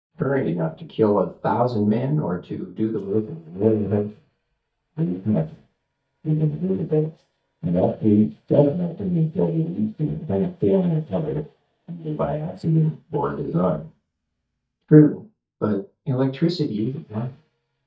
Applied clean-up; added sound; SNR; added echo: neural mask model DeepFilterNet 3.